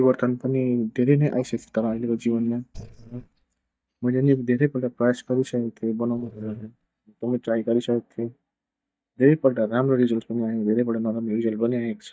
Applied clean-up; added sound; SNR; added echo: neural mask model DeepFilterNet 3.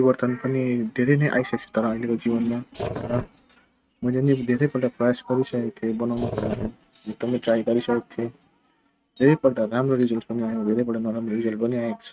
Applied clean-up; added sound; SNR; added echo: neural mask model RNNoise.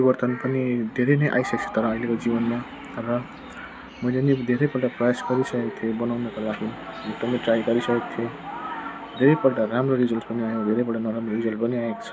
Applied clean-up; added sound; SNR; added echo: none; none; none; none.